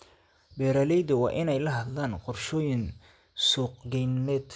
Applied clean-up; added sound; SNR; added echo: none; none; none; none.